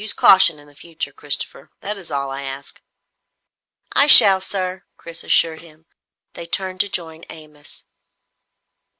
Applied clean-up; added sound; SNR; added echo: none; Tambourine; 17 dB; none.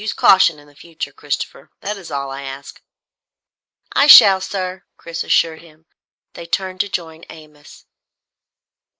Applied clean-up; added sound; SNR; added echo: neural mask model Resemble Enhance denoiser.